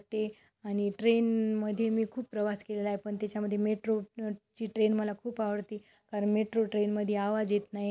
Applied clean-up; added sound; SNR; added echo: none; none; none; none.